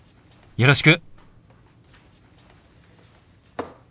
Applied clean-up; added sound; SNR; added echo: none; none; none; none.